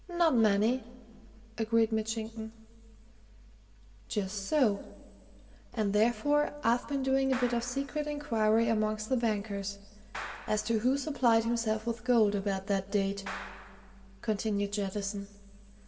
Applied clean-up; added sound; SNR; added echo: none; Clapping; 16 dB; reverberation time 1.6 s.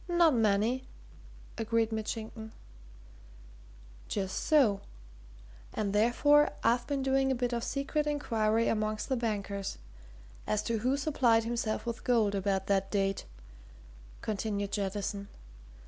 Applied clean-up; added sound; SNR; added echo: none; none; none; none.